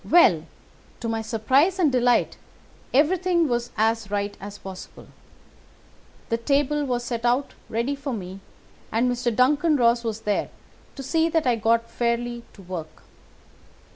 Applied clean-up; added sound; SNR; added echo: none; none; none; none.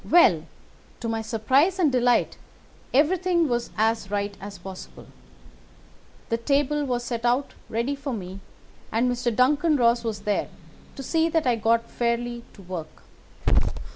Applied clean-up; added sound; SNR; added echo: none; Growling / Hiss; 7 dB; none.